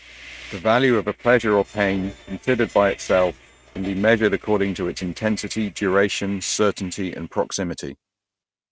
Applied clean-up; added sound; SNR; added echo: neural mask model RNNoise.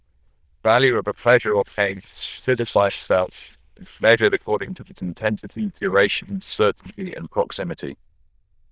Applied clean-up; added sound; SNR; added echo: neural diffusion model UNIVERSE++.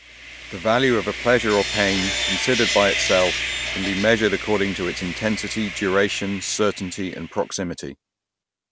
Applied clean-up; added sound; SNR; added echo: none; Sawing; 6 dB; none.